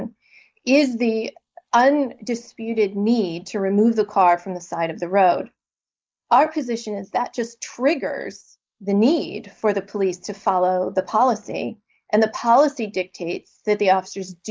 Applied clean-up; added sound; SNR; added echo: neural mask model Resemble Enhance denoiser.